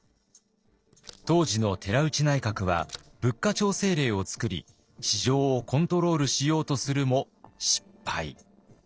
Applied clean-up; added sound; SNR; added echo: neural separator model SepFormer DNS4.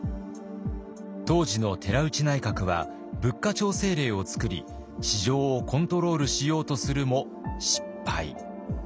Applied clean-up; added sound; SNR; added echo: none; none; none; none.